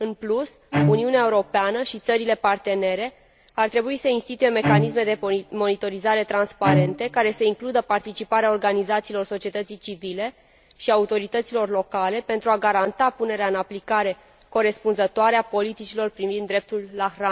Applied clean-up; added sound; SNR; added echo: none; Bowed string instrument; 3 dB; none.